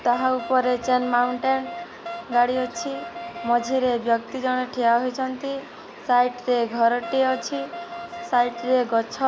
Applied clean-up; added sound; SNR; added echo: none; Wind instrument, woodwind instrument; 12 dB; none.